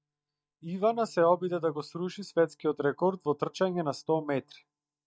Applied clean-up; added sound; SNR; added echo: neural mask model DeepFilterNet 3.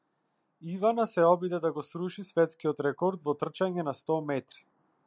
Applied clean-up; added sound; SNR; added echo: none; none; none; none.